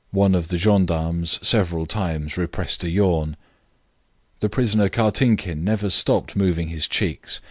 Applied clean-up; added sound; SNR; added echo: none; none; none; none.